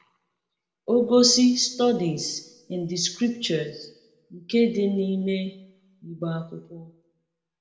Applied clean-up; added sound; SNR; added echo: none; none; none; reverberation time 0.6 s.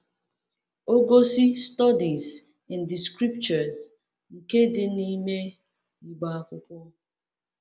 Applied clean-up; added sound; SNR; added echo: none; none; none; none.